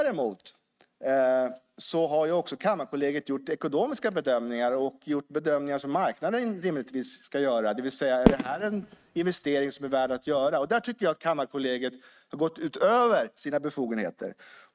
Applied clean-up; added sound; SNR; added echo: neural mask model RNNoise.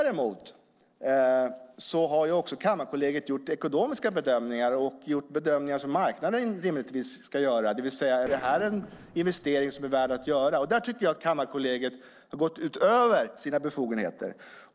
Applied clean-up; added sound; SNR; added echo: neural separator model SepFormer DNS4.